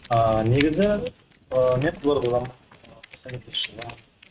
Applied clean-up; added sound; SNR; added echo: neural mask model RNNoise.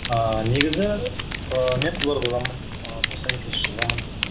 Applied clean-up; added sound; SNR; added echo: none; Fire; 3 dB; none.